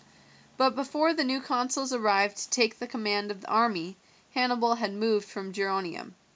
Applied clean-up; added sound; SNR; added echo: none; none; none; none.